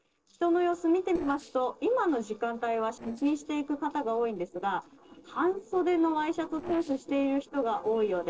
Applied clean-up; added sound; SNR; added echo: neural separator model SepFormer DNS4.